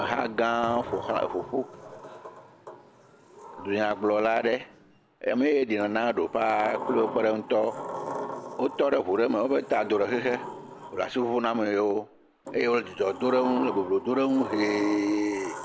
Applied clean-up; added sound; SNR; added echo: none; Sliding door; 12 dB; none.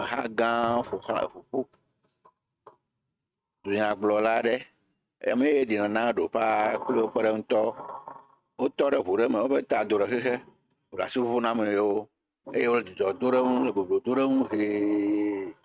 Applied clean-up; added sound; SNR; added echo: neural mask model RNNoise.